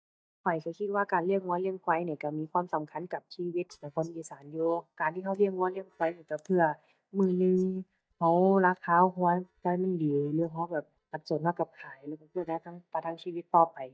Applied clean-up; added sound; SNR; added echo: neural mask model DeepFilterNet 3.